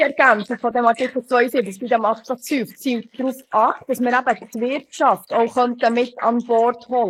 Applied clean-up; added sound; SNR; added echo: neural mask model Resemble Enhance denoiser.